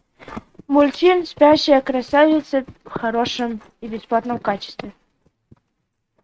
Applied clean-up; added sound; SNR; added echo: neural mask model RNNoise.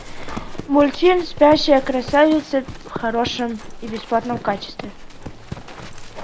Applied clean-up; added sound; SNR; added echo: none; Livestock, farm animals, working animals; 12 dB; none.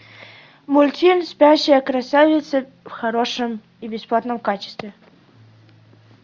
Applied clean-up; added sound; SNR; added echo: none; none; none; none.